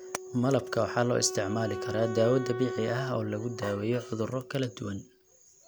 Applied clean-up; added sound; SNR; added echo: none; Wind instrument, woodwind instrument; 9 dB; none.